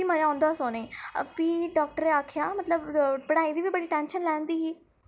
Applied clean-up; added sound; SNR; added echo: none; none; none; none.